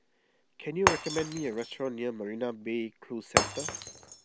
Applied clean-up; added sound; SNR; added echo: none; Shatter; -1 dB; none.